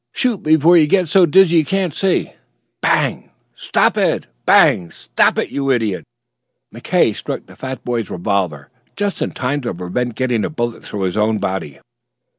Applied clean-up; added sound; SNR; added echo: none; none; none; none.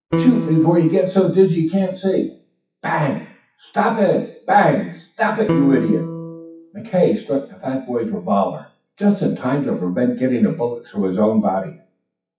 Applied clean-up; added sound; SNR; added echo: classical method WPE with log-MMSE.